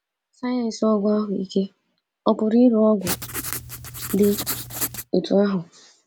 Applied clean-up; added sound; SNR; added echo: none; Writing; 7 dB; none.